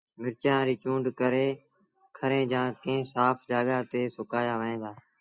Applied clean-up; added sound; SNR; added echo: none; none; none; none.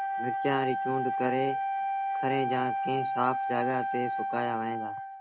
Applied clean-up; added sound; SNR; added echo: none; Wind instrument, woodwind instrument; -1 dB; none.